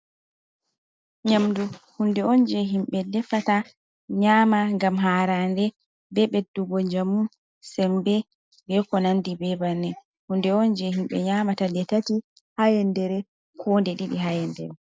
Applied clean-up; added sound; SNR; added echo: none; none; none; none.